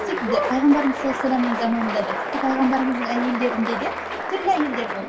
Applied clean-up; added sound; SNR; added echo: none; Applause; 4 dB; reverberation time 0.2 s.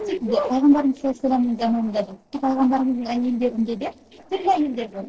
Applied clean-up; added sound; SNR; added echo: neural separator model SepFormer DNS4.